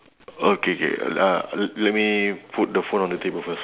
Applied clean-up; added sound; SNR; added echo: none; none; none; none.